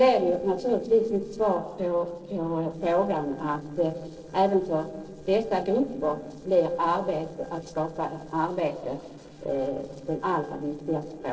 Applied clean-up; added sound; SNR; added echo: neural separator model SepFormer DNS4.